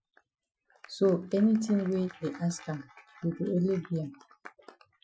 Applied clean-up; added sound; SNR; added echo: classical method Wiener filter.